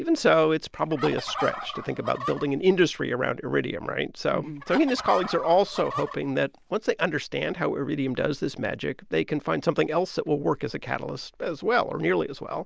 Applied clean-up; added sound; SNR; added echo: none; Fowl; 10 dB; none.